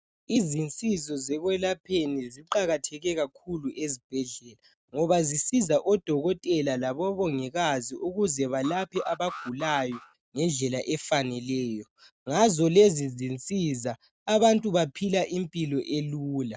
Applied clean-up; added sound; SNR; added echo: neural mask model RNNoise.